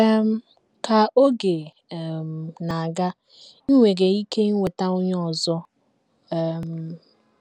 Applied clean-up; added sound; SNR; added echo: none; none; none; none.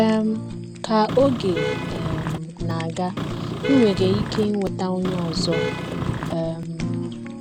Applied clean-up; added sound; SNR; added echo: none; Vehicle horn, car horn, honking + Fire; 4 dB; none.